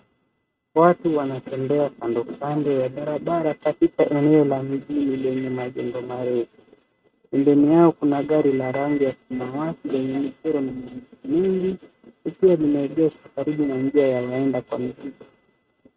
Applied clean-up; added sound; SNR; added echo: neural mask model RNNoise.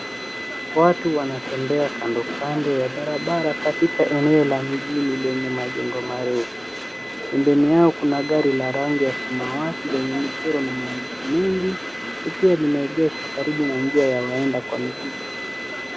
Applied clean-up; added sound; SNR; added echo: none; Bowed string instrument + Train; 8 dB; none.